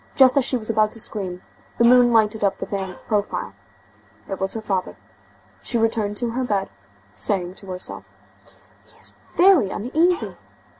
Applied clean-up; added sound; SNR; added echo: none; Dog; 16 dB; none.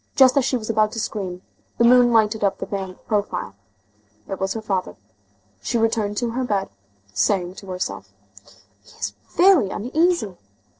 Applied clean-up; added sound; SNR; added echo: neural separator model SepFormer DNS4.